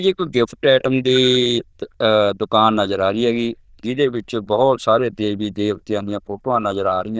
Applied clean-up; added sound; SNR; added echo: neural diffusion model UNIVERSE++.